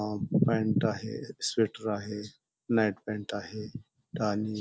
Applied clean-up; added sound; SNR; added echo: none; none; none; none.